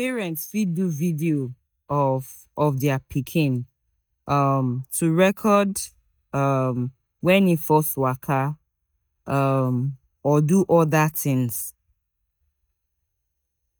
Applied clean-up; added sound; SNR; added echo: neural mask model DeepFilterNet 3.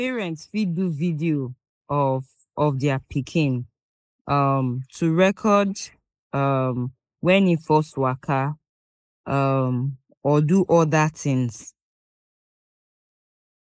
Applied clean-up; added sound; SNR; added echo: neural mask model Resemble Enhance denoiser.